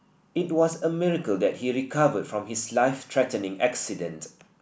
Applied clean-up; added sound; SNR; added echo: none; none; none; none.